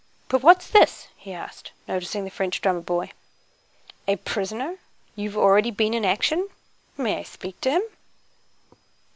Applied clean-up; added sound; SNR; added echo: none; none; none; none.